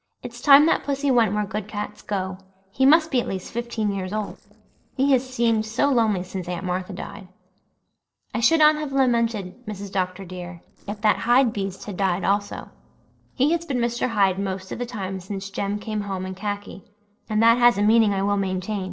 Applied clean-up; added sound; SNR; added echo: neural separator model SepFormer DNS4.